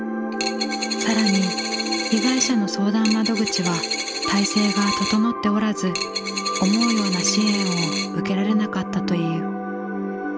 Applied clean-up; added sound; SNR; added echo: none; Coin (dropping); 6 dB; none.